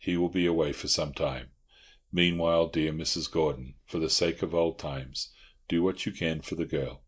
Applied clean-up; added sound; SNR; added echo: neural mask model Resemble Enhance denoiser.